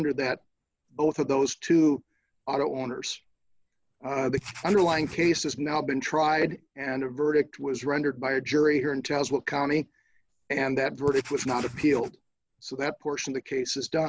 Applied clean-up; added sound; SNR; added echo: none; Writing; 12 dB; none.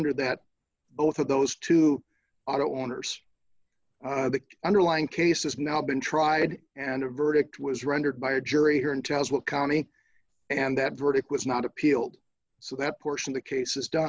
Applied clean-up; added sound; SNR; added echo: none; none; none; none.